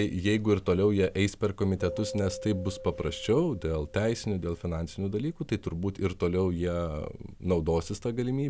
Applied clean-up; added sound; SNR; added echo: none; Keyboard (musical); 18 dB; none.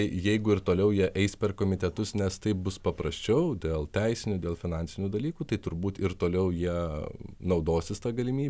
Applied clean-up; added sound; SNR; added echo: none; none; none; none.